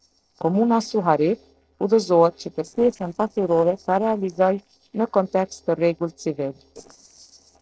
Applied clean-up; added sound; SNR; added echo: neural separator model SepFormer DNS4.